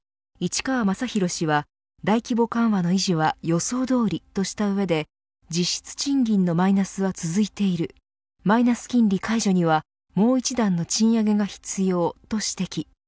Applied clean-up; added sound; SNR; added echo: none; none; none; none.